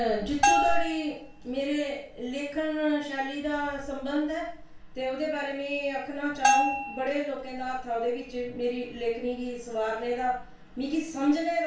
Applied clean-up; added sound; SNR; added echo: none; Bell; -1 dB; reverberation time 0.4 s.